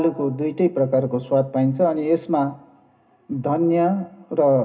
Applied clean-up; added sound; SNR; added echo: none; none; none; reverberation time 0.2 s.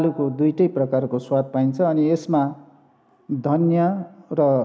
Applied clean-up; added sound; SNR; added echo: none; none; none; none.